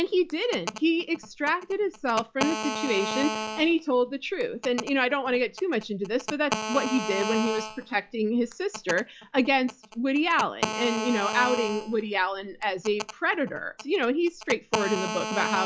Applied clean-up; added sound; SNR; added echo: classical method log-MMSE.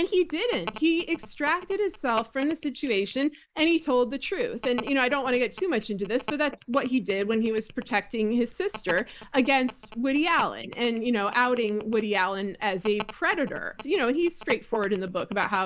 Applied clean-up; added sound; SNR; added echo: neural mask model Resemble Enhance denoiser.